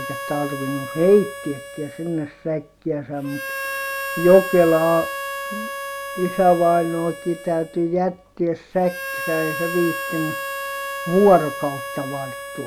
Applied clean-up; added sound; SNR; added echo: none; Harmonica; 9 dB; none.